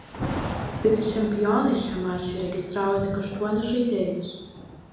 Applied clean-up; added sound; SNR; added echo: none; Thunder / Rain; 10 dB; reverberation time 0.9 s.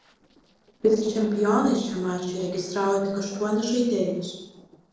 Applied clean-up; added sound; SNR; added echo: neural separator model SepFormer DNS4.